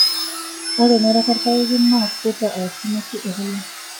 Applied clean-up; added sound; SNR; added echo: classical method log-MMSE.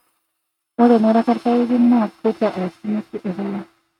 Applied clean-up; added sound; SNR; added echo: neural mask model RNNoise.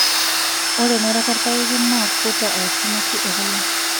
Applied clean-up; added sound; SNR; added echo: none; Domestic sounds, home sounds; -5 dB; none.